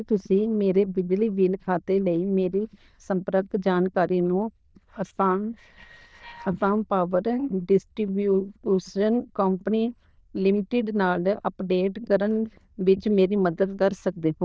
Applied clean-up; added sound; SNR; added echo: neural diffusion model UNIVERSE++.